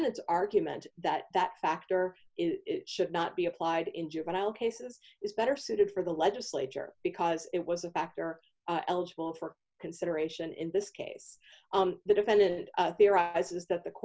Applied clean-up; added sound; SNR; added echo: none; none; none; none.